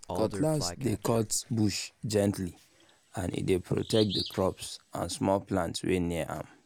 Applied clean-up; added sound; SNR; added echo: none; Bird vocalization, bird call, bird song; 13 dB; none.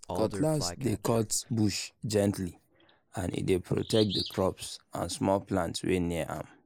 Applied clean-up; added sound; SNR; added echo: neural mask model Resemble Enhance denoiser.